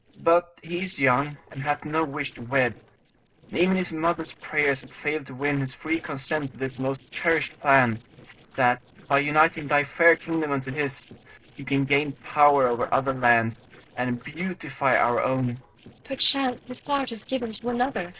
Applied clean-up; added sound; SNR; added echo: neural separator model SepFormer DNS4.